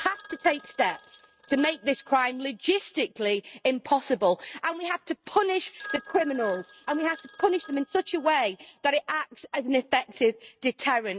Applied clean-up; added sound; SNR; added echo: neural mask model RNNoise.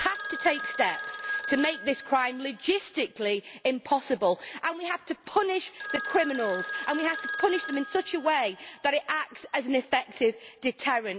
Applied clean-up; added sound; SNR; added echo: none; Telephone; 3 dB; none.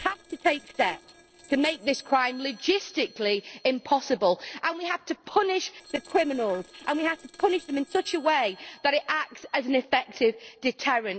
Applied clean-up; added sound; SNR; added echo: neural separator model SepFormer DNS4.